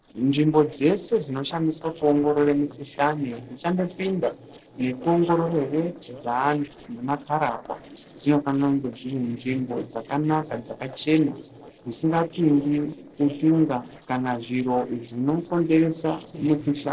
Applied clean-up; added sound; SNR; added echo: neural separator model SepFormer DNS4.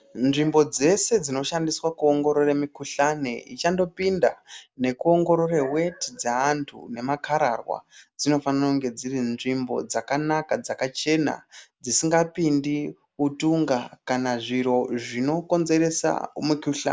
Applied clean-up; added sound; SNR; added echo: none; none; none; none.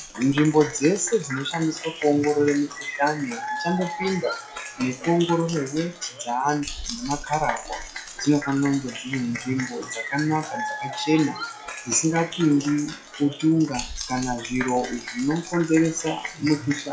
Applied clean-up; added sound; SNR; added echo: classical method WPE with log-MMSE.